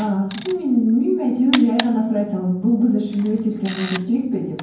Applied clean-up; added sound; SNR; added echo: none; Camera; 15 dB; reverberation time 0.9 s.